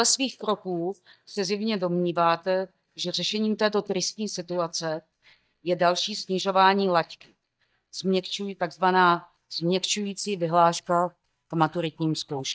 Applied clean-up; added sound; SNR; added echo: neural mask model DeepFilterNet 3.